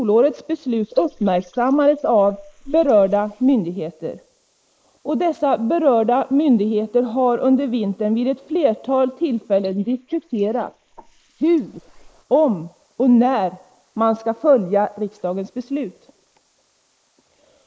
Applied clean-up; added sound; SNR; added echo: neural mask model Resemble Enhance denoiser.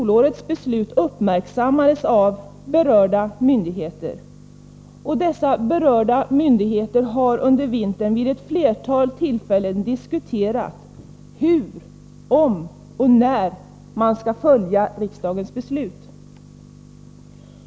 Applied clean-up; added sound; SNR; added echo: none; none; none; none.